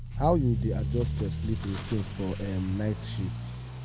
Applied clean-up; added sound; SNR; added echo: none; Accelerating, revving, vroom / Motor vehicle (road); 2 dB; none.